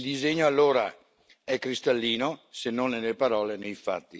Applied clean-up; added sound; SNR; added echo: none; none; none; none.